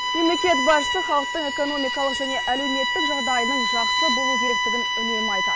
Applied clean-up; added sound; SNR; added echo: none; Bowed string instrument; -2 dB; none.